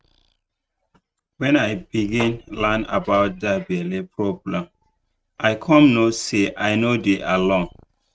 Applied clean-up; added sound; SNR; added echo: neural mask model RNNoise.